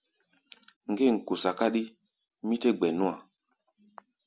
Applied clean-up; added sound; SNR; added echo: none; none; none; none.